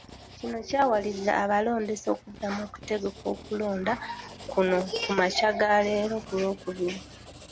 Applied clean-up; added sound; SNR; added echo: none; Motorcycle + Writing; 18 dB; none.